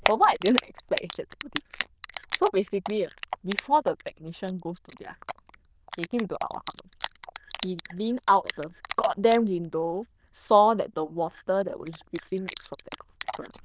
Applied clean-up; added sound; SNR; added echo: neural diffusion model UNIVERSE++.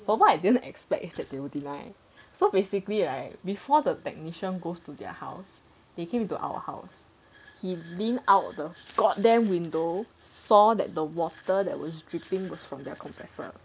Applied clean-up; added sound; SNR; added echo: none; none; none; none.